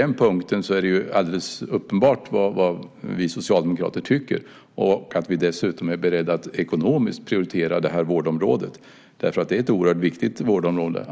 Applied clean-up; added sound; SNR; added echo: none; none; none; none.